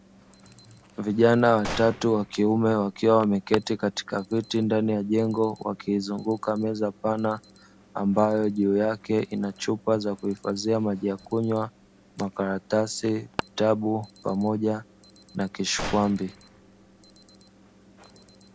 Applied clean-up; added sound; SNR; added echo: none; Gunshot, gunfire + Alarm; 17 dB; none.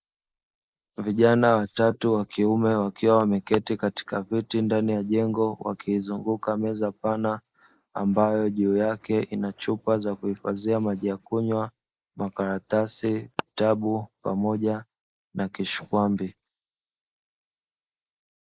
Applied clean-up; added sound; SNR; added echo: neural mask model Resemble Enhance denoiser.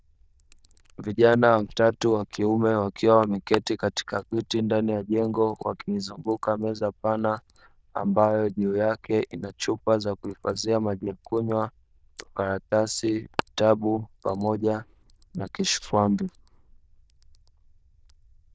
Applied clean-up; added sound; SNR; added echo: neural diffusion model UNIVERSE++.